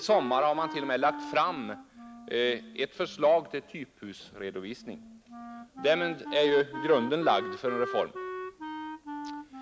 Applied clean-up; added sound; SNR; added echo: none; Wind instrument, woodwind instrument; 11 dB; none.